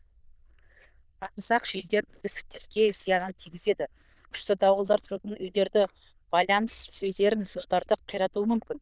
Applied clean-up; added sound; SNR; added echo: neural diffusion model UNIVERSE++.